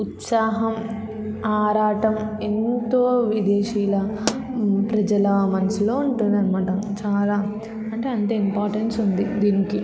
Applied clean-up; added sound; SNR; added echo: none; Explosion; 14 dB; none.